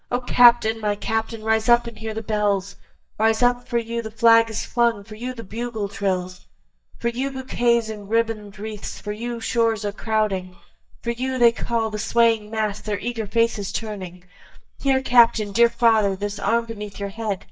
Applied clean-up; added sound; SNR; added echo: neural mask model DeepFilterNet 3.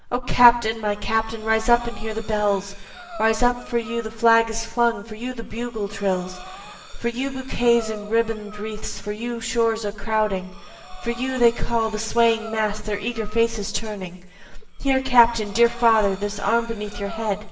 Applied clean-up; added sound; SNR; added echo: none; Breathing; 20 dB; reverberation time 1.0 s.